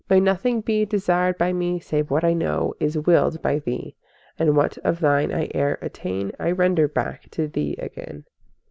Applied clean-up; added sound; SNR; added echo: neural mask model Resemble Enhance denoiser.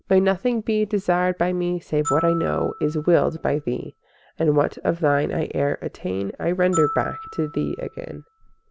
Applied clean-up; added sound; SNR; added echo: none; Glockenspiel; 14 dB; none.